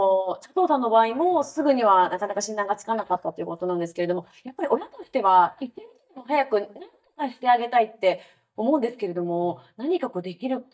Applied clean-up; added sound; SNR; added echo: neural mask model DeepFilterNet 3.